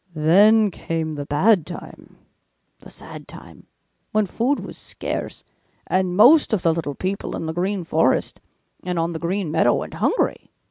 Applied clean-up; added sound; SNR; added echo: none; none; none; none.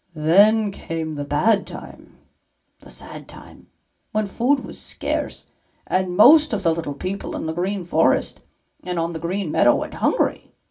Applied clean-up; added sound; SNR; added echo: none; none; none; reverberation time 0.2 s.